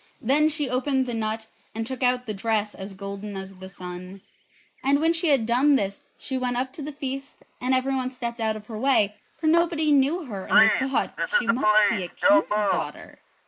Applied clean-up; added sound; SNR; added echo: neural mask model Resemble Enhance denoiser.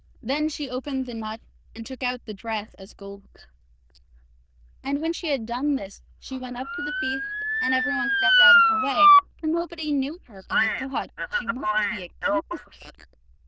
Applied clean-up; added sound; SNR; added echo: neural diffusion model UNIVERSE++.